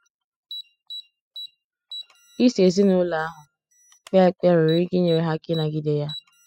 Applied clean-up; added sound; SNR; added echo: classical method spectral subtraction.